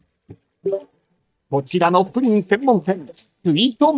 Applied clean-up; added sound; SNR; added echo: neural mask model DeepFilterNet 3.